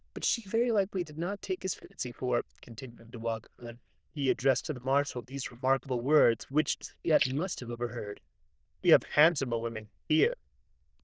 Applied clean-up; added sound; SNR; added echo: neural diffusion model UNIVERSE++.